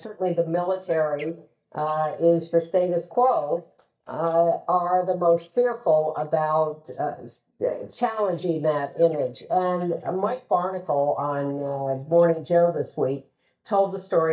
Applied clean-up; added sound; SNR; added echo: neural mask model DeepFilterNet 3.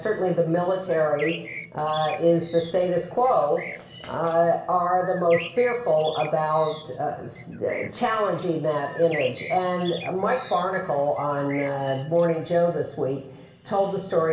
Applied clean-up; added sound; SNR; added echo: none; Bird; 16 dB; reverberation time 0.8 s.